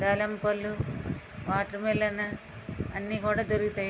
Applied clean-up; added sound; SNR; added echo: none; none; none; none.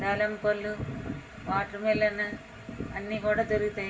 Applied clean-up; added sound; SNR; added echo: none; none; none; reverberation time 0.4 s.